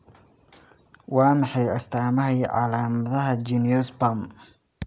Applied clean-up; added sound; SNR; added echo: none; none; none; none.